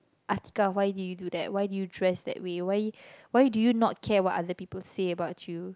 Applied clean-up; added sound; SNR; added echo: none; none; none; none.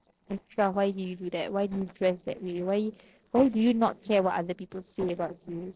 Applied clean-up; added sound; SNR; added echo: neural separator model SepFormer DNS4.